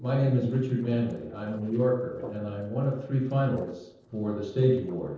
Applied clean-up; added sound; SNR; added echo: neural separator model SepFormer DNS4.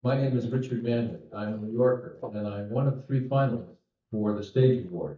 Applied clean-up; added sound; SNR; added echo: neural mask model DeepFilterNet 3.